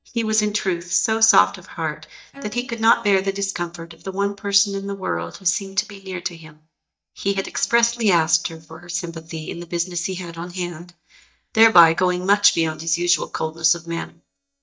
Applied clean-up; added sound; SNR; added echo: neural mask model DeepFilterNet 3.